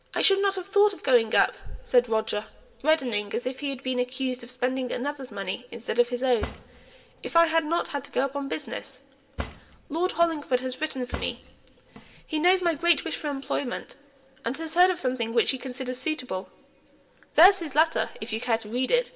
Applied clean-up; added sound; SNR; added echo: none; Cutlery, silverware / Drawer open or close; 12 dB; reverberation time 1.4 s.